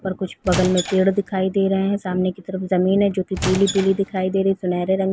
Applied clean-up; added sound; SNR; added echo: none; Squeak / Wood; 9 dB; none.